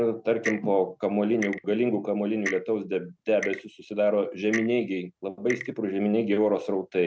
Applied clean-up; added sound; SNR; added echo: none; Clock; 13 dB; none.